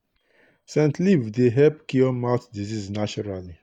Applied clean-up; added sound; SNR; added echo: neural mask model DeepFilterNet 3.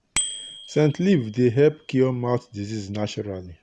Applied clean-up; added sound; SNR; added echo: none; Bicycle bell; 12 dB; none.